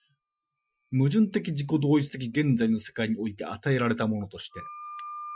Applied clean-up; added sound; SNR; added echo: classical method Wiener filter.